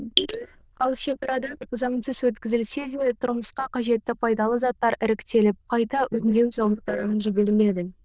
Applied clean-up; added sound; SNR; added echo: neural diffusion model UNIVERSE++.